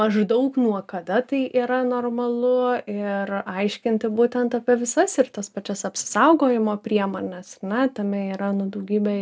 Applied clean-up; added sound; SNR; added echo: none; none; none; none.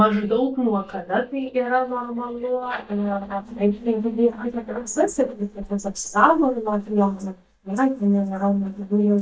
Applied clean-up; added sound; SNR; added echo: neural mask model DeepFilterNet 3.